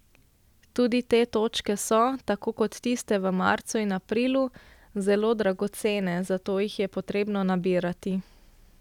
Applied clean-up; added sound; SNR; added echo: none; none; none; none.